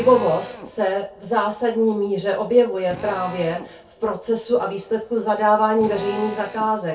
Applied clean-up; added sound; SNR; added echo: none; Drill; 18 dB; reverberation time 0.2 s.